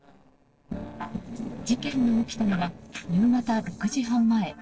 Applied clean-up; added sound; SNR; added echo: neural separator model SepFormer DNS4.